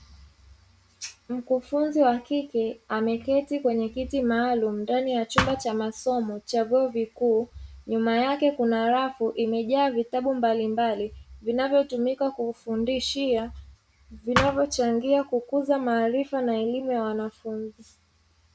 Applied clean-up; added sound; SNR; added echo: none; Thump, thud; 0 dB; none.